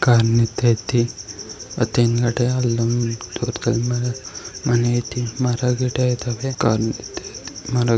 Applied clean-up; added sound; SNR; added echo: none; none; none; none.